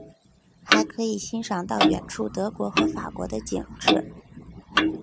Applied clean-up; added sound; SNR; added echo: none; Clock; -4 dB; none.